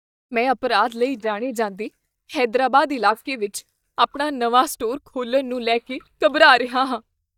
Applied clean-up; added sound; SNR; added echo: neural mask model DeepFilterNet 3.